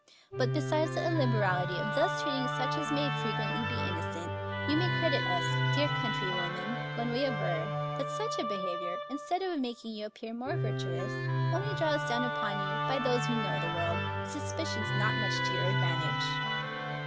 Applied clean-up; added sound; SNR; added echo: none; Musical instrument; -3 dB; none.